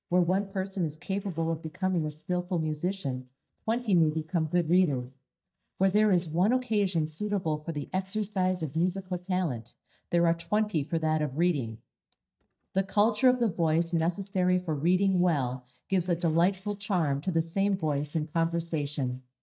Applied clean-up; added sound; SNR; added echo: neural mask model DeepFilterNet 3.